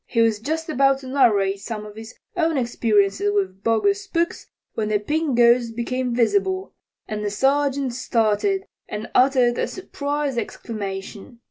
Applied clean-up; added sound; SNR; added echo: none; none; none; none.